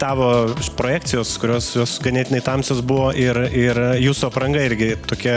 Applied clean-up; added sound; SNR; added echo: none; none; none; none.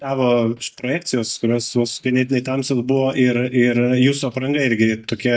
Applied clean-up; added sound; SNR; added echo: neural mask model DeepFilterNet 3.